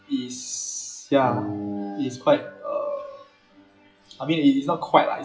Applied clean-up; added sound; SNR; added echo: classical method WPE with log-MMSE.